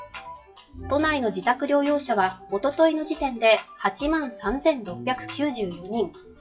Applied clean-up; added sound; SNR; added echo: classical method WPE with log-MMSE.